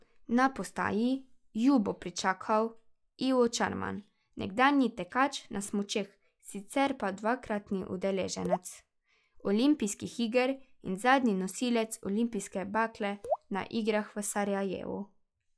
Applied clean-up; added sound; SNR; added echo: classical method log-MMSE.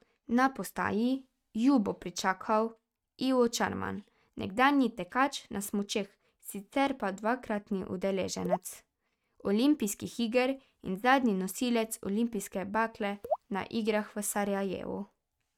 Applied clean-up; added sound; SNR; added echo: neural mask model RNNoise.